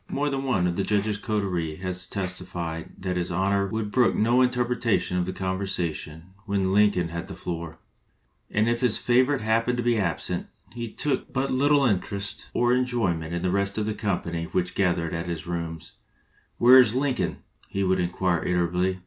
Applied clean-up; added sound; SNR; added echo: none; none; none; none.